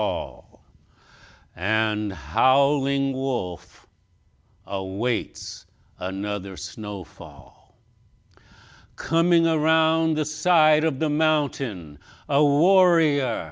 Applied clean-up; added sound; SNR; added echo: none; none; none; none.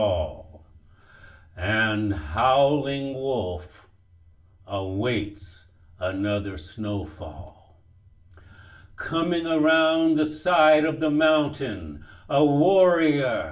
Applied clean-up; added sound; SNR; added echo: none; none; none; reverberation time 0.3 s.